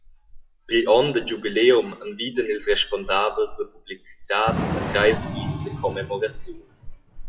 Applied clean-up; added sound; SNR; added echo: classical method WPE with log-MMSE.